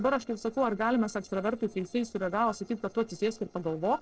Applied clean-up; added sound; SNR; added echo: neural separator model SepFormer DNS4.